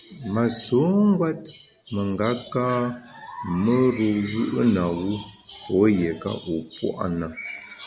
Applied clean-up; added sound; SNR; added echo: none; none; none; none.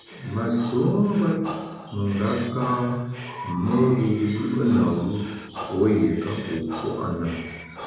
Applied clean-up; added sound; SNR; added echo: none; Breathing; 15 dB; reverberation time 0.9 s.